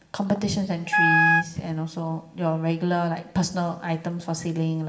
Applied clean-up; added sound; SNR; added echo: none; Wind instrument, woodwind instrument; -5 dB; reverberation time 0.8 s.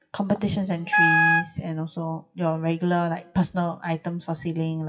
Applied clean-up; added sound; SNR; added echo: classical method WPE with log-MMSE.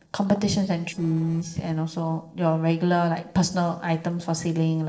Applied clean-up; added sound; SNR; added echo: neural separator model SepFormer DNS4.